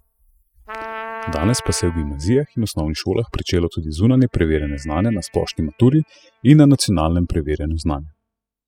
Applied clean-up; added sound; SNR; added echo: classical method spectral subtraction.